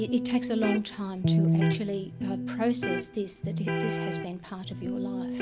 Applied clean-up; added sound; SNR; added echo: none; Electric guitar; -3 dB; none.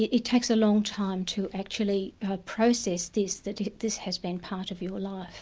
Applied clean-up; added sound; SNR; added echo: none; none; none; none.